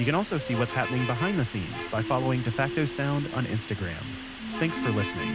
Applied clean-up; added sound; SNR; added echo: none; Bus; 10 dB; none.